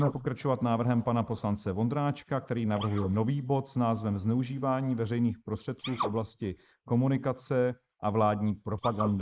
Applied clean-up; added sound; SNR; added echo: neural mask model Resemble Enhance denoiser.